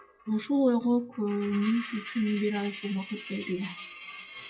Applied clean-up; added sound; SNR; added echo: classical method log-MMSE.